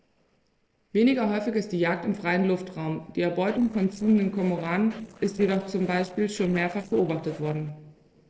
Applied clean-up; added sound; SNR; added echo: neural separator model SepFormer DNS4.